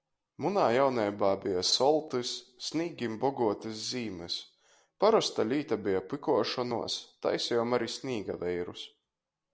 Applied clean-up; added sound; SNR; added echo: none; none; none; none.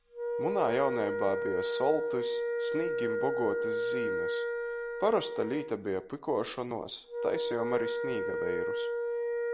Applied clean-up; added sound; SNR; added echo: none; Wind instrument, woodwind instrument; 0 dB; none.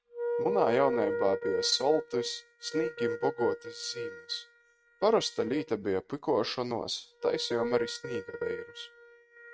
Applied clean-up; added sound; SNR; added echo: neural mask model RNNoise.